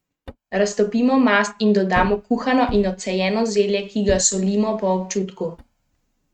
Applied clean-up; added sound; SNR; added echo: neural mask model RNNoise.